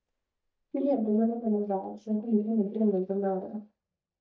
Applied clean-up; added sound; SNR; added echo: neural mask model DeepFilterNet 3.